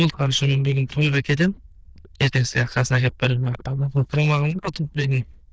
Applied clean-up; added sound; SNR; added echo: neural diffusion model UNIVERSE++.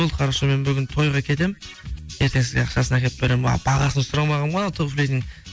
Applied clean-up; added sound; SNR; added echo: none; none; none; none.